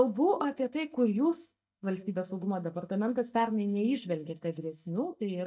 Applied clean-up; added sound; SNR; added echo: neural mask model DeepFilterNet 3.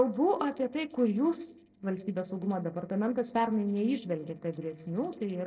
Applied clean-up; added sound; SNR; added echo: neural separator model SepFormer DNS4.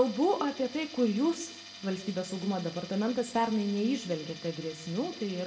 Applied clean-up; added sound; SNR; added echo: none; Tools; 16 dB; reverberation time 0.6 s.